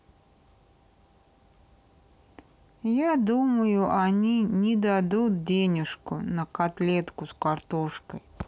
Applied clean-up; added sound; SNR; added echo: none; none; none; none.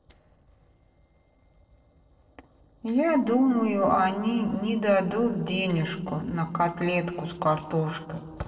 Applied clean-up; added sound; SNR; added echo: neural separator model SepFormer DNS4.